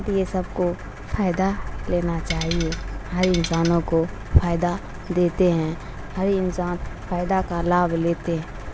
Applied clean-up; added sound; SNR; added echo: none; Tools; 11 dB; none.